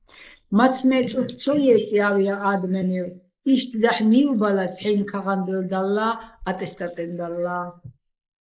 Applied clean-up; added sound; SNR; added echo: neural mask model Resemble Enhance denoiser.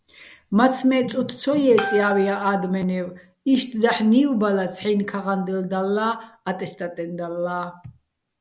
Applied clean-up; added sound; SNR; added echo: none; none; none; none.